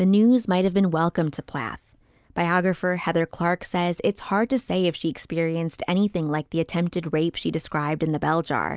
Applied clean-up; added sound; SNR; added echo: none; none; none; none.